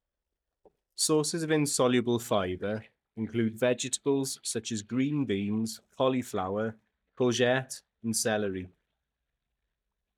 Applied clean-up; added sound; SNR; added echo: neural mask model DeepFilterNet 3.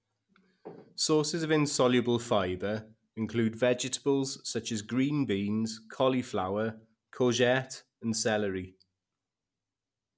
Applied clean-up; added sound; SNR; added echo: none; none; none; none.